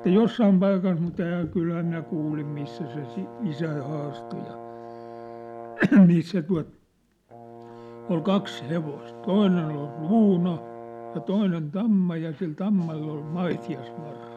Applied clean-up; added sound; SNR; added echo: none; Brass instrument; 16 dB; none.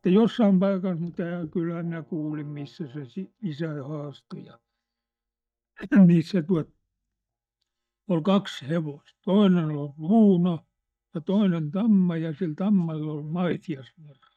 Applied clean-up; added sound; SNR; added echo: neural mask model DeepFilterNet 3.